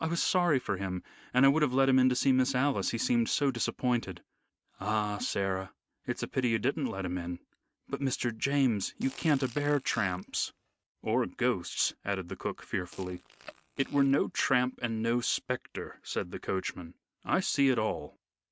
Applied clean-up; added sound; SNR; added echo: neural mask model RNNoise.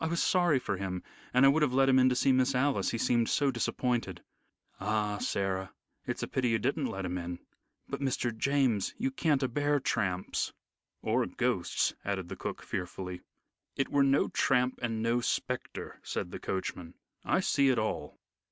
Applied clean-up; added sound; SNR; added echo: none; none; none; none.